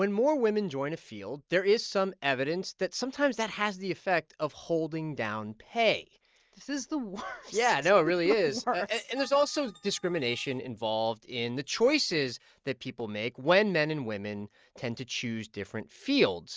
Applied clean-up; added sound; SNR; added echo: neural mask model RNNoise.